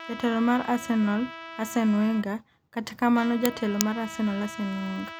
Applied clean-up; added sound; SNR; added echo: none; Trumpet; 15 dB; none.